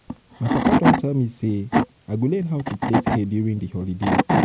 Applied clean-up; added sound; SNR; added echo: none; Wood / Tools; -2 dB; none.